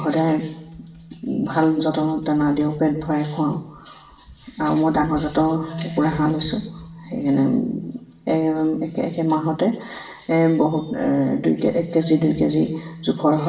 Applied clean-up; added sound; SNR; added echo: none; Marimba, xylophone; 17 dB; reverberation time 0.7 s.